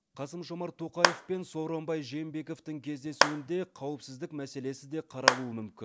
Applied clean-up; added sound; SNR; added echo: none; Clapping; -3 dB; none.